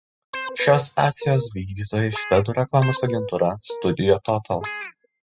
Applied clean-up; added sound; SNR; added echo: classical method spectral subtraction.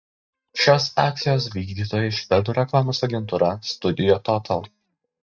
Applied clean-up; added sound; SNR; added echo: neural mask model DeepFilterNet 3.